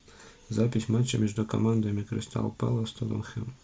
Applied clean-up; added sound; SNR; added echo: none; none; none; none.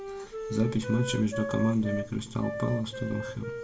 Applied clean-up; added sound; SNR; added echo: none; Wind instrument, woodwind instrument; 7 dB; reverberation time 1.3 s.